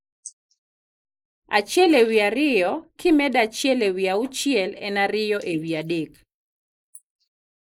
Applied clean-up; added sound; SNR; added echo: neural mask model Resemble Enhance denoiser.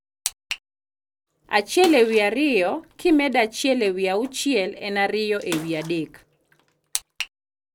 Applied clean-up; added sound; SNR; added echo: none; Bathtub (filling or washing) / Water / Splash, splatter; 18 dB; none.